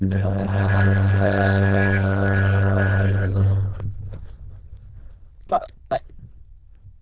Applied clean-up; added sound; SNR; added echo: neural diffusion model UNIVERSE++.